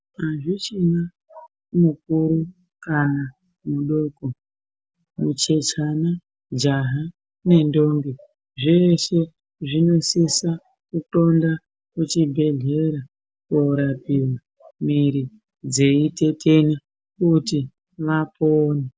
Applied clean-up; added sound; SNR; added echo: none; none; none; none.